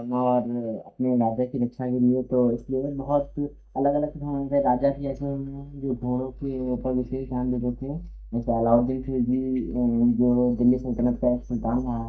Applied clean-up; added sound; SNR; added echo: neural mask model DeepFilterNet 3.